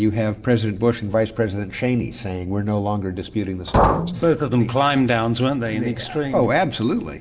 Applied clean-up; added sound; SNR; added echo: none; Liquid; 3 dB; reverberation time 1.3 s.